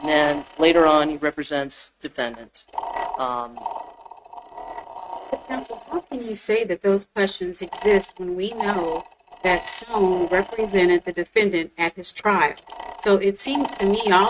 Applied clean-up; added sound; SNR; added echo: neural mask model RNNoise.